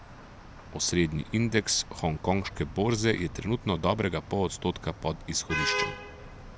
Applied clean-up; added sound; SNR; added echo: none; Traffic noise, roadway noise / Vehicle horn, car horn, honking; 10 dB; none.